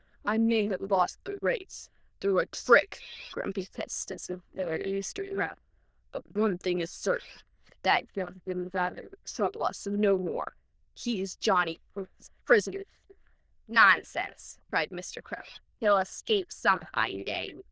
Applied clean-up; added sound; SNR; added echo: neural diffusion model UNIVERSE++.